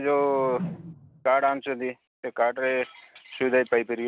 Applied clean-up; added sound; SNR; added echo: none; Whoosh, swoosh, swish; 12 dB; none.